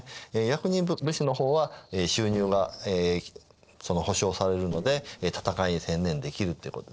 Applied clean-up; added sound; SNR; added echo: neural separator model SepFormer DNS4.